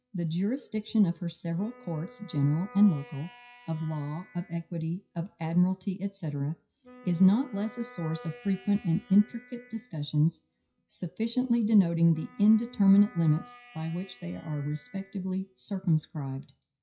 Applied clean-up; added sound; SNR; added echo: classical method WPE with log-MMSE.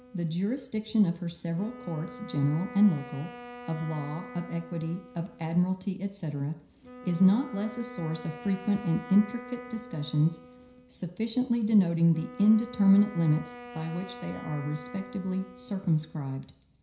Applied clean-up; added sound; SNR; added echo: none; Wind instrument, woodwind instrument; 17 dB; reverberation time 0.5 s.